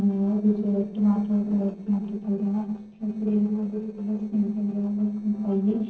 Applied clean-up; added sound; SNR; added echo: neural separator model SepFormer DNS4.